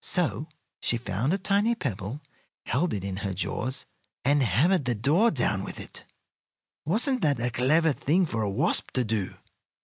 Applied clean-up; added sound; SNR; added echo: none; none; none; none.